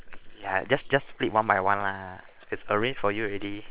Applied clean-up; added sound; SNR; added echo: neural separator model SepFormer WHAM!.